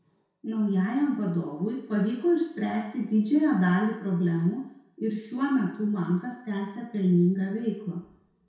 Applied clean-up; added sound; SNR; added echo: none; none; none; reverberation time 0.7 s.